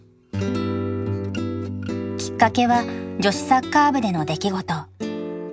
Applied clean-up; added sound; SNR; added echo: none; none; none; none.